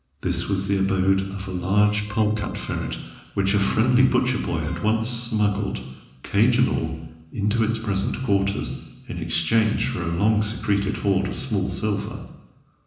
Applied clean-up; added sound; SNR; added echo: neural separator model SepFormer DNS4.